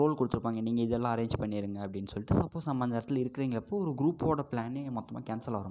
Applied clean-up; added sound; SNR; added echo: none; none; none; none.